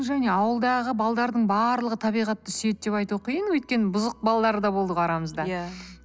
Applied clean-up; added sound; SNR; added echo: none; none; none; none.